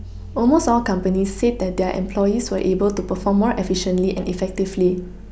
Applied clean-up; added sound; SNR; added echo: none; none; none; none.